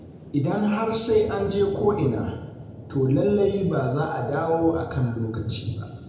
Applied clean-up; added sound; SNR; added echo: none; Thunder; 11 dB; reverberation time 1.0 s.